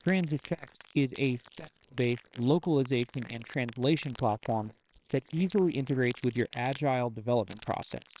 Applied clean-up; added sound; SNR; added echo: neural separator model SepFormer WHAMR!.